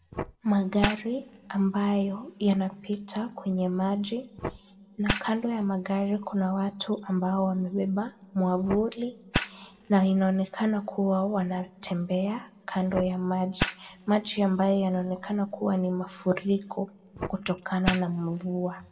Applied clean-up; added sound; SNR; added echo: none; Fire; 11 dB; reverberation time 1.6 s.